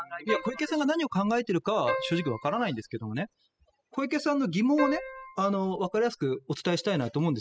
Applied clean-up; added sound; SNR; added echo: classical method spectral subtraction.